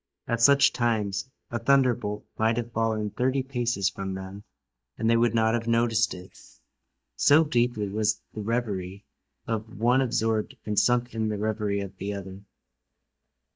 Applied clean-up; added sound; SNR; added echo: neural mask model DeepFilterNet 3.